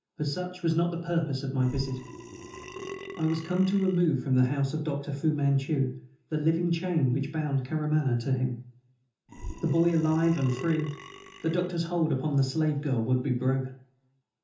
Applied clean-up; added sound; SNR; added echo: none; Burping, eructation; 13 dB; reverberation time 0.6 s.